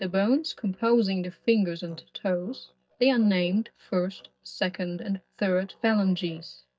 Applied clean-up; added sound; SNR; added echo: neural mask model DeepFilterNet 3.